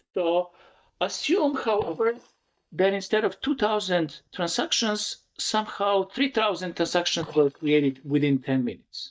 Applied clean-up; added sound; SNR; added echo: neural mask model DeepFilterNet 3.